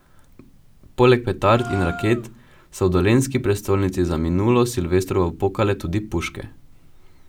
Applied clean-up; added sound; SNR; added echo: none; Gasp; 16 dB; none.